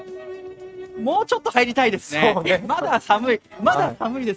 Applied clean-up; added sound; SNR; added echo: neural mask model RNNoise.